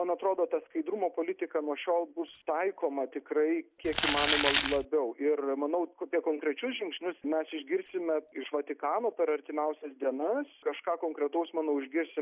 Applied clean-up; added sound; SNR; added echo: none; Crumpling, crinkling; -5 dB; none.